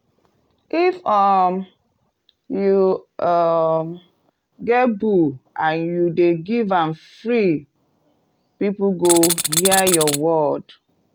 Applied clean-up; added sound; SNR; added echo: none; Tools; 1 dB; none.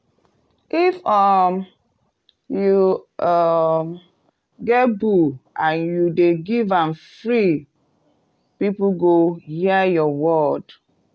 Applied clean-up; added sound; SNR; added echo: none; none; none; none.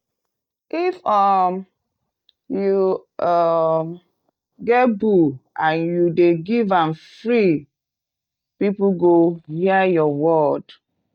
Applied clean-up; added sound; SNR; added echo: neural mask model DeepFilterNet 3.